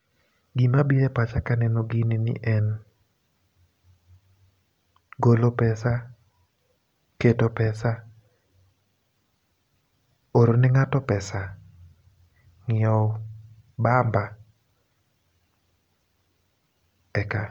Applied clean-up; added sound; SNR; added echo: none; none; none; none.